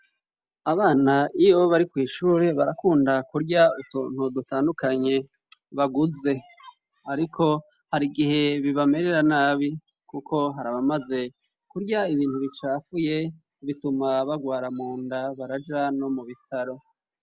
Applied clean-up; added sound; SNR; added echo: none; none; none; none.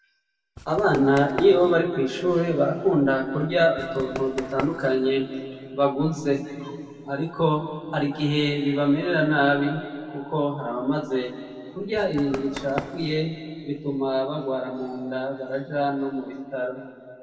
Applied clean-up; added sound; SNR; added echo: none; Run; 12 dB; reverberation time 2.2 s.